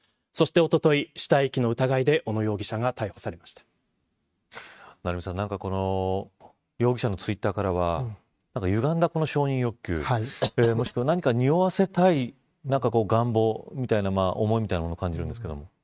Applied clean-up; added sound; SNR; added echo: neural mask model RNNoise.